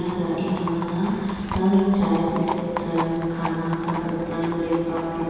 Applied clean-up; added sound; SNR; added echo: none; Livestock, farm animals, working animals; 10 dB; reverberation time 2.1 s.